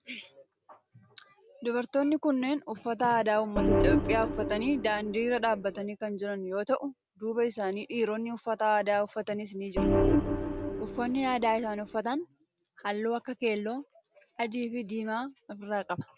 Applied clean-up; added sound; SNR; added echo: none; Organ; -2 dB; none.